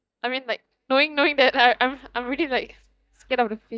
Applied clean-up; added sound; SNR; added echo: neural mask model DeepFilterNet 3.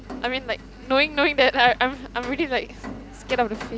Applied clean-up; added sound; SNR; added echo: none; Rain; 15 dB; none.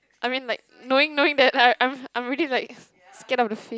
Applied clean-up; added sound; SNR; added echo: none; none; none; none.